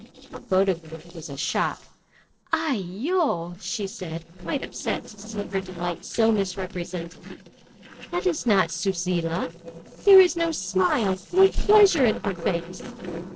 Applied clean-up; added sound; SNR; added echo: neural separator model SepFormer DNS4.